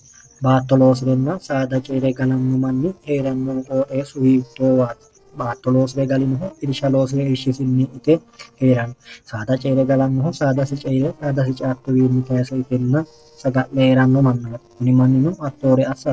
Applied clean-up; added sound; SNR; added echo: neural separator model SepFormer DNS4.